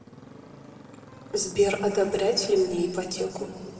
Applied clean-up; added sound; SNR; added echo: none; Motorcycle; 20 dB; reverberation time 2.3 s.